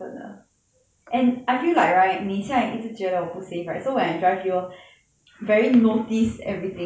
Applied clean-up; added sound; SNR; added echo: none; none; none; none.